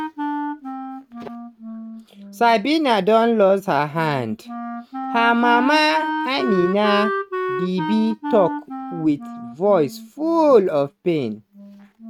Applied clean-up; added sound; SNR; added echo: neural mask model RNNoise.